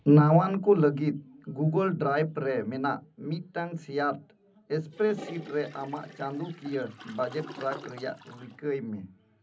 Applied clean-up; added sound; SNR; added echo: none; Toilet flush; 18 dB; reverberation time 0.4 s.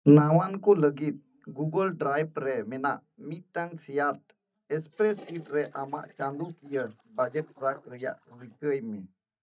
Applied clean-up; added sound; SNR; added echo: neural mask model DeepFilterNet 3.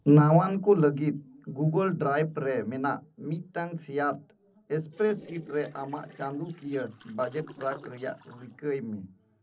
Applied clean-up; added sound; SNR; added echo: neural separator model SepFormer DNS4.